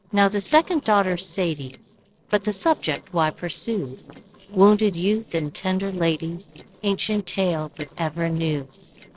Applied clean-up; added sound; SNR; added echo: neural separator model SepFormer DNS4.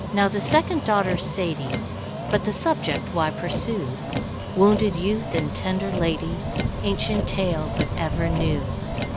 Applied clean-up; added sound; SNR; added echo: none; Motor vehicle (road); 3 dB; none.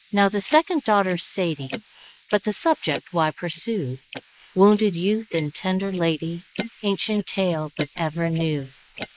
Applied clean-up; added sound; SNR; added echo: neural mask model Resemble Enhance denoiser.